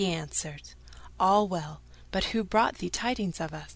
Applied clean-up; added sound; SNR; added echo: none; none; none; none.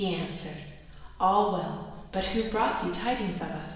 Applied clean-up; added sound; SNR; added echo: none; none; none; reverberation time 1.1 s.